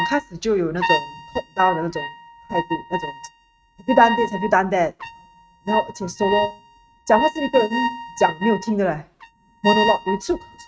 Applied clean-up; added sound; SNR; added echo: neural mask model RNNoise.